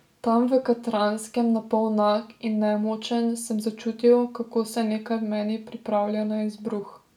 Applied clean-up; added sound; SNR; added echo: none; none; none; reverberation time 0.2 s.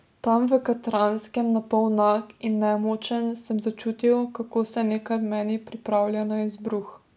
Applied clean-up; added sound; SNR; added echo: none; none; none; none.